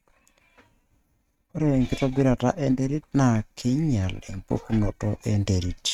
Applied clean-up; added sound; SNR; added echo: neural mask model RNNoise.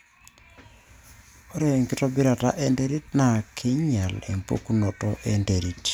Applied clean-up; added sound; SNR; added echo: none; none; none; none.